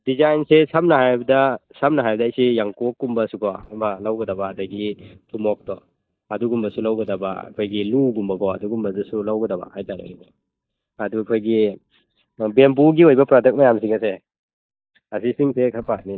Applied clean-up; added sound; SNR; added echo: neural mask model DeepFilterNet 3.